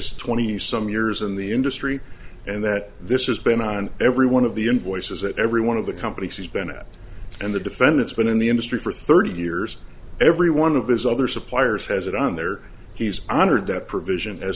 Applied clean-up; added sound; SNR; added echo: none; none; none; none.